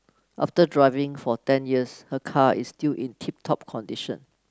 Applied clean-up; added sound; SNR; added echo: none; none; none; none.